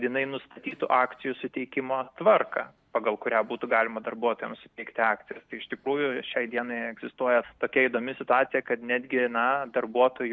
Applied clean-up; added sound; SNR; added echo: none; none; none; none.